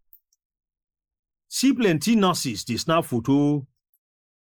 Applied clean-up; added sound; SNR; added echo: neural mask model Resemble Enhance denoiser.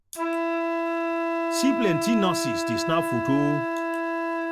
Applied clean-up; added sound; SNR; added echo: none; Wind instrument, woodwind instrument; -1 dB; none.